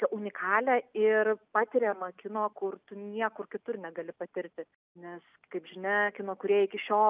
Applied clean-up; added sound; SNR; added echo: none; none; none; none.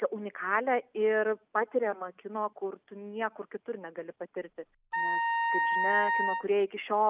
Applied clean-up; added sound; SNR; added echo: none; Wind instrument, woodwind instrument; -2 dB; none.